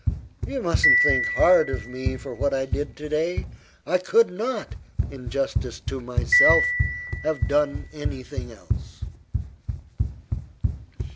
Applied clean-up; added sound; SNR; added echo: none; Marimba, xylophone + Run; -1 dB; none.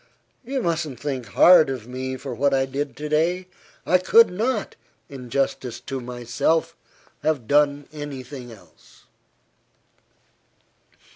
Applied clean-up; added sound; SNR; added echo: none; none; none; none.